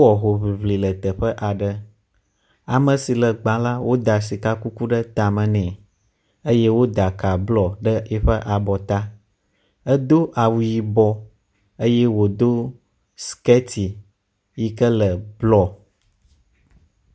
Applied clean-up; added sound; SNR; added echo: none; none; none; none.